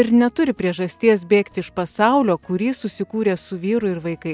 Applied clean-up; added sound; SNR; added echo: none; none; none; none.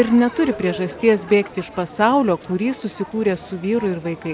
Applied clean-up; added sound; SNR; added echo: none; Crowd; 16 dB; none.